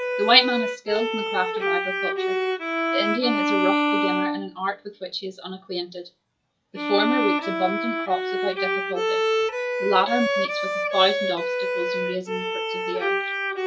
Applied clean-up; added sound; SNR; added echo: classical method log-MMSE.